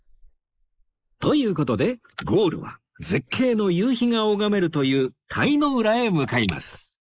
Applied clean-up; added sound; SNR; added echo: neural mask model Resemble Enhance denoiser.